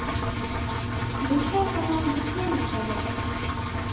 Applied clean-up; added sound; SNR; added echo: none; Engine; -3 dB; reverberation time 0.9 s.